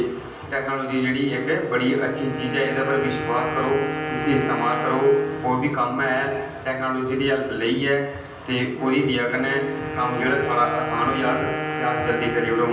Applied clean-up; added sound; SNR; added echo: none; Wind instrument, woodwind instrument; 8 dB; reverberation time 0.6 s.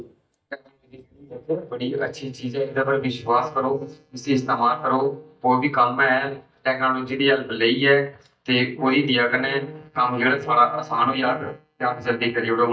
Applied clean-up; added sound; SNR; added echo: neural mask model DeepFilterNet 3.